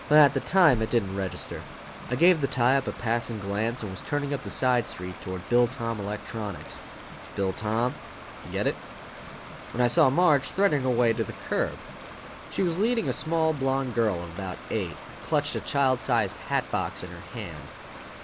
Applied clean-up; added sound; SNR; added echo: none; Stream; 15 dB; none.